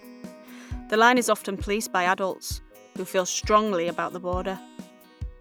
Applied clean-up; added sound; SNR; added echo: none; Keyboard (musical); 14 dB; none.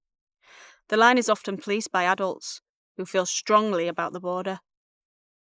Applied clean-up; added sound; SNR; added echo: neural mask model Resemble Enhance denoiser.